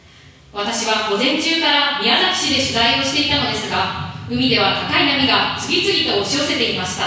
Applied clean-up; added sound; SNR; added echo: none; none; none; reverberation time 1.1 s.